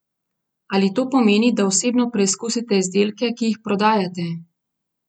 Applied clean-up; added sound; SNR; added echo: none; none; none; none.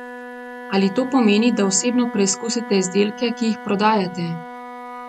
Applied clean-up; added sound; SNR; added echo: none; Wind instrument, woodwind instrument; 14 dB; none.